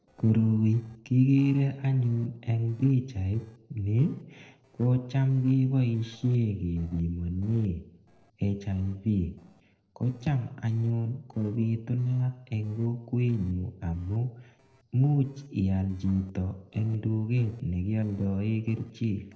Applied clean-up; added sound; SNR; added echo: neural separator model SepFormer DNS4.